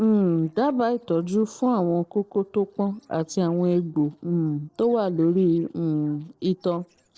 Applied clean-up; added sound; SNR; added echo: neural separator model SepFormer DNS4.